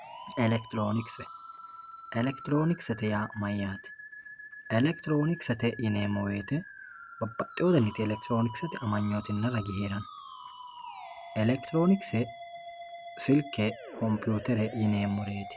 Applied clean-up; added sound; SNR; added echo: none; Musical instrument; 14 dB; none.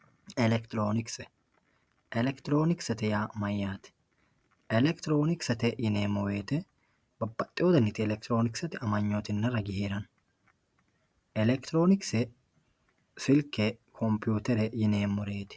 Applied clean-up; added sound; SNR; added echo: none; none; none; none.